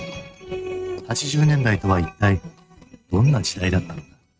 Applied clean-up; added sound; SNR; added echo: neural mask model RNNoise.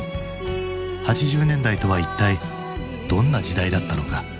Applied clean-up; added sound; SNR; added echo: none; none; none; none.